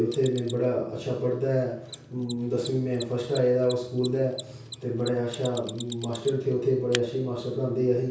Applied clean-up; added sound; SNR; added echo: none; Mechanisms; 17 dB; reverberation time 0.6 s.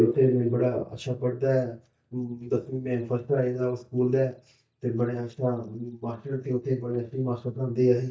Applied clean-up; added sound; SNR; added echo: neural mask model DeepFilterNet 3.